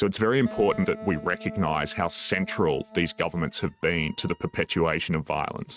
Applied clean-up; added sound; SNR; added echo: neural mask model RNNoise.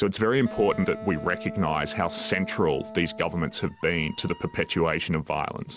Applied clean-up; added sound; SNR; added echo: none; Wind instrument, woodwind instrument; 13 dB; none.